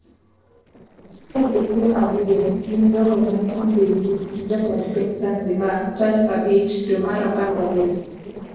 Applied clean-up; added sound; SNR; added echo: neural separator model SepFormer DNS4.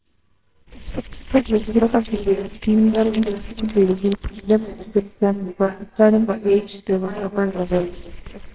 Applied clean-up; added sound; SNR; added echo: neural separator model SepFormer WHAMR!.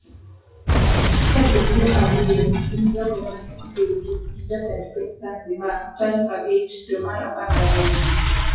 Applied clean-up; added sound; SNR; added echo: classical method WPE with log-MMSE.